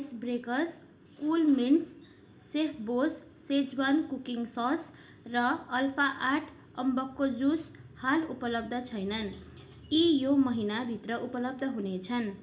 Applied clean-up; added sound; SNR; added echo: none; none; none; reverberation time 0.4 s.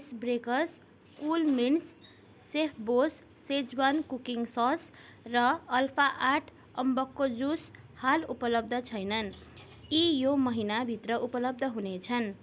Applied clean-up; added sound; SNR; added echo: none; none; none; none.